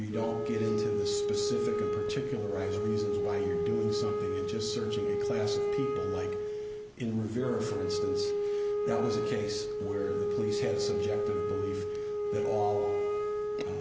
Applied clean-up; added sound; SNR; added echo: none; Wind instrument, woodwind instrument; -4 dB; none.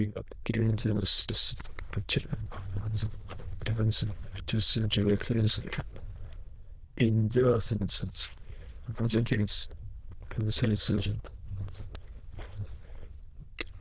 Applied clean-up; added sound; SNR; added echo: neural diffusion model UNIVERSE++.